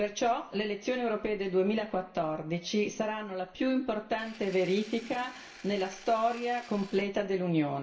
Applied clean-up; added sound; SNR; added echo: none; Engine; 19 dB; reverberation time 0.7 s.